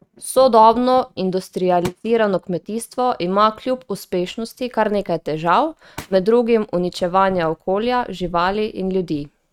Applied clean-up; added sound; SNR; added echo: neural mask model RNNoise.